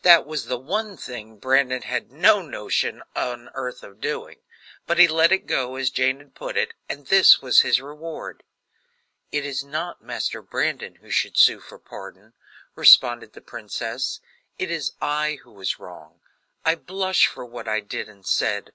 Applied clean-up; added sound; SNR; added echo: none; none; none; none.